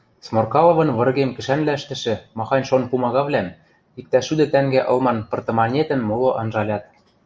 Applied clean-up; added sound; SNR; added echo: none; none; none; none.